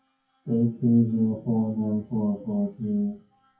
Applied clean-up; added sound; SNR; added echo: classical method WPE with log-MMSE.